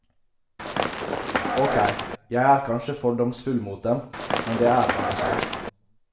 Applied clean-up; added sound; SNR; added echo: none; Run; 1 dB; reverberation time 0.5 s.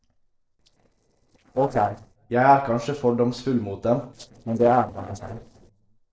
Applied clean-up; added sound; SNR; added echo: neural separator model SepFormer DNS4.